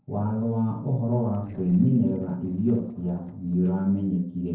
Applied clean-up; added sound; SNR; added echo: neural separator model SepFormer DNS4.